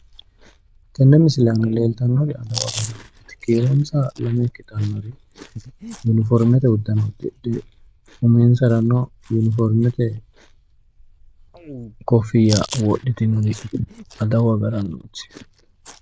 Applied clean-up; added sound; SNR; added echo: neural diffusion model UNIVERSE++.